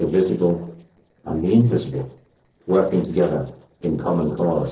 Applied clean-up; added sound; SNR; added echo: neural separator model SepFormer DNS4.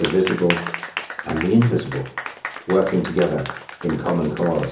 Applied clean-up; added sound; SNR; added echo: none; Applause; 10 dB; reverberation time 0.7 s.